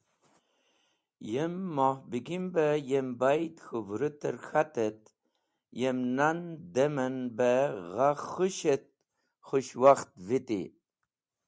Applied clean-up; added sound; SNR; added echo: none; none; none; none.